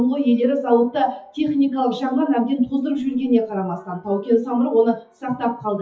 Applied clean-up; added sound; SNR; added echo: classical method WPE with log-MMSE.